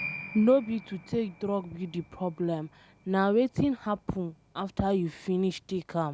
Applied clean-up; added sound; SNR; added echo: none; Piano; 18 dB; none.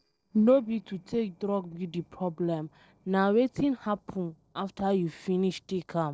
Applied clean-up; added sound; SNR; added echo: neural separator model SepFormer DNS4.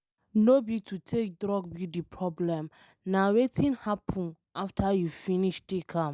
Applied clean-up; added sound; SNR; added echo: none; none; none; none.